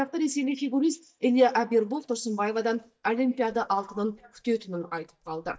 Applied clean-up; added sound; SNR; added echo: neural mask model DeepFilterNet 3.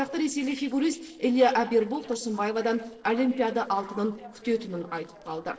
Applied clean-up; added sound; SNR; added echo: neural separator model SepFormer DNS4.